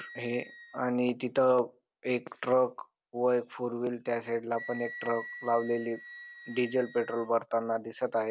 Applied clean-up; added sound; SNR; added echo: none; Wind instrument, woodwind instrument; 18 dB; none.